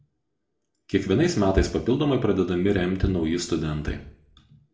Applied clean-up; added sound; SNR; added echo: none; none; none; reverberation time 0.4 s.